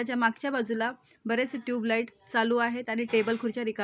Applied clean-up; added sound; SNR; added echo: none; none; none; none.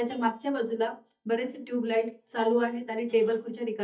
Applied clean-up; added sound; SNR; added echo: neural mask model DeepFilterNet 3.